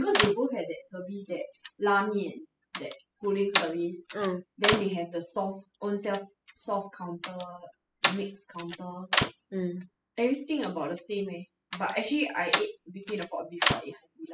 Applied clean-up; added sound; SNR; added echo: classical method spectral subtraction.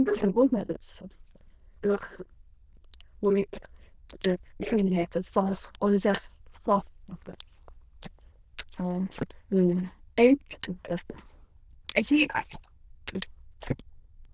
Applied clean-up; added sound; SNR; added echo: neural diffusion model UNIVERSE++.